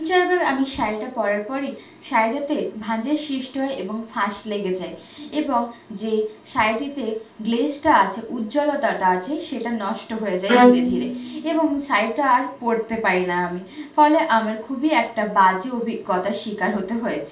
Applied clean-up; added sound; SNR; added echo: none; Bowed string instrument; -2 dB; reverberation time 0.3 s.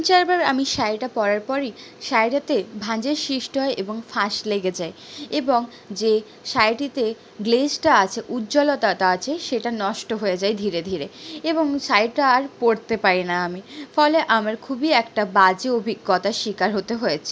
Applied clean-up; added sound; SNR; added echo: none; none; none; none.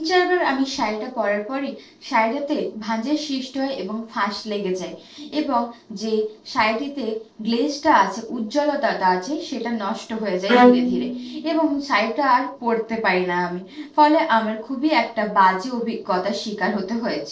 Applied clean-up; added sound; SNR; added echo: neural separator model SepFormer DNS4.